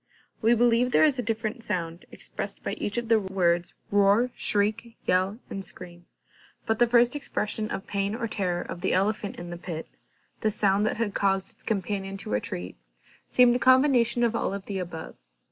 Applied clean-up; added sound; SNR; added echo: none; none; none; none.